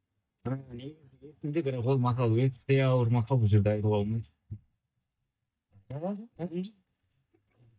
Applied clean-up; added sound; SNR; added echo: neural mask model DeepFilterNet 3.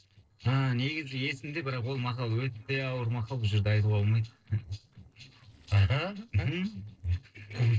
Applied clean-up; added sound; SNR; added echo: neural separator model SepFormer DNS4.